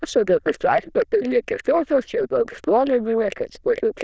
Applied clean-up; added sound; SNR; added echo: neural diffusion model UNIVERSE++.